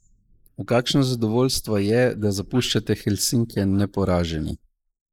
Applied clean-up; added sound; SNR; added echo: neural mask model Resemble Enhance denoiser.